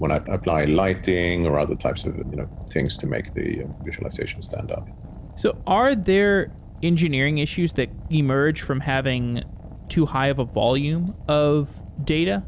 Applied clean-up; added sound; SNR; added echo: none; Fire; 14 dB; none.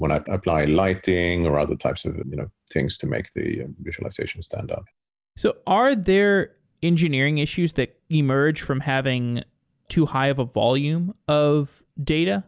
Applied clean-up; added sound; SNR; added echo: none; none; none; none.